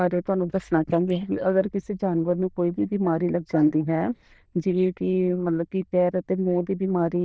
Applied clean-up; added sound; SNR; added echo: neural diffusion model UNIVERSE++.